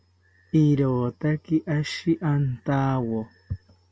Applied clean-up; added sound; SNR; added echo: none; none; none; none.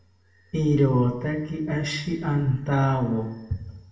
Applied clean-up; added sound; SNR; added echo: none; none; none; reverberation time 0.7 s.